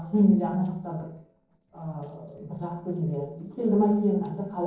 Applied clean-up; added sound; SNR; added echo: neural separator model SepFormer DNS4.